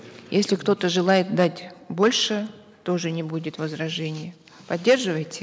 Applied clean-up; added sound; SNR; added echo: none; none; none; none.